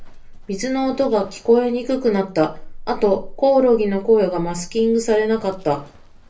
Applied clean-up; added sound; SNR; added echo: none; Livestock, farm animals, working animals; 16 dB; reverberation time 0.3 s.